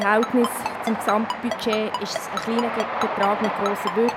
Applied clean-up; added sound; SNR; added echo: none; Train + Ringtone; 3 dB; none.